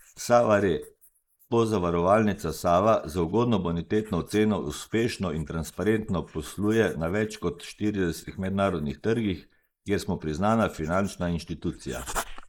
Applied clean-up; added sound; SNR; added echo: neural mask model Resemble Enhance denoiser.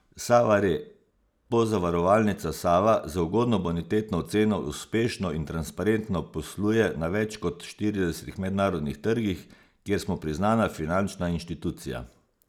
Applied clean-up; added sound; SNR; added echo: none; none; none; none.